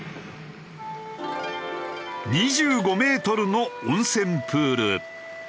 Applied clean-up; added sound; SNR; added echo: none; none; none; none.